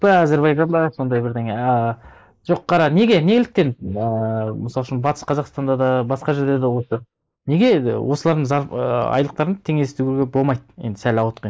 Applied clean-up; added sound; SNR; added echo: neural mask model Resemble Enhance denoiser.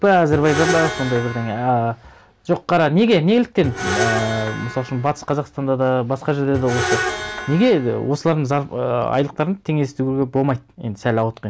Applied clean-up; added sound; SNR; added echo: none; Screech; 8 dB; none.